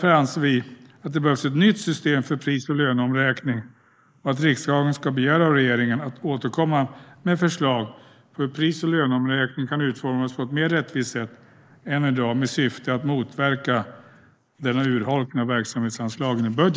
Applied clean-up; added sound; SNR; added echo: neural mask model Resemble Enhance denoiser.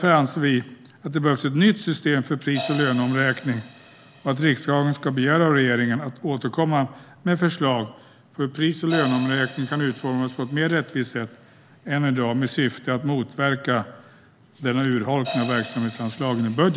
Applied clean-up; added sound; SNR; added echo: none; Crash cymbal; 18 dB; none.